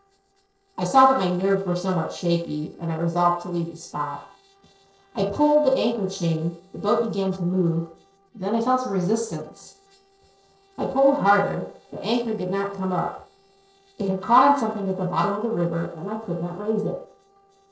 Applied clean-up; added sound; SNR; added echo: neural separator model SepFormer DNS4.